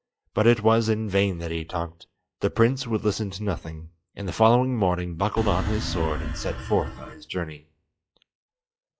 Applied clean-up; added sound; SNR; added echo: classical method log-MMSE.